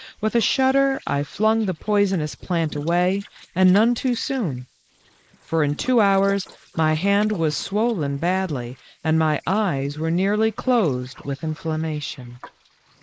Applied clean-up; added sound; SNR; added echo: neural mask model Resemble Enhance denoiser.